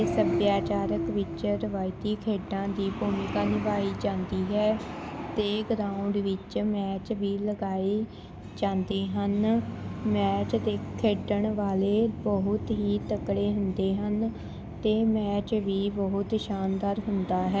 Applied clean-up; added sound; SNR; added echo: none; none; none; none.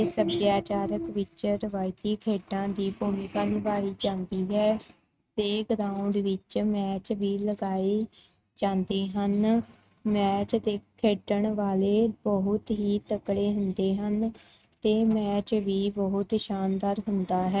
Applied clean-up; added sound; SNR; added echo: neural mask model RNNoise.